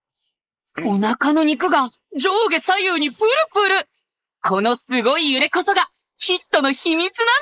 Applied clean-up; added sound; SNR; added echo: neural mask model Resemble Enhance denoiser.